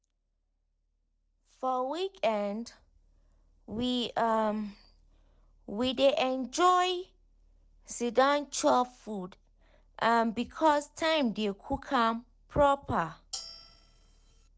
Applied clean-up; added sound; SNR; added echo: neural separator model SepFormer DNS4.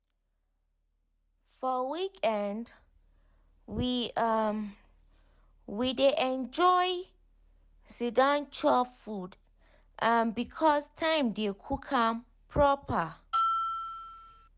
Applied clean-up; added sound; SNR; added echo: none; Bell; 1 dB; none.